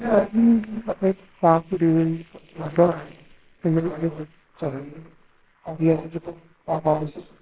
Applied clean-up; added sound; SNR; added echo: neural separator model SepFormer WHAMR!.